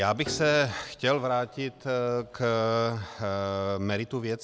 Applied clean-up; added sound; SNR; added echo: none; Piano; 18 dB; none.